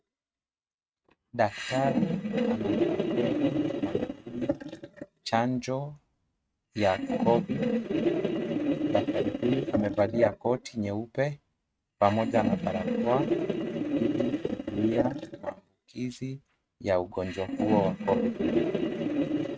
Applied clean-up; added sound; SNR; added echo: neural mask model RNNoise.